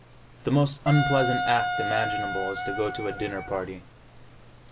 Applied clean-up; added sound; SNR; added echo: none; Wind instrument, woodwind instrument; 2 dB; none.